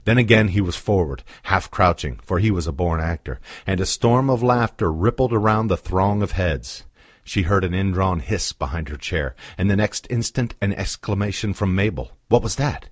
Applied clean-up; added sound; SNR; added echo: none; none; none; none.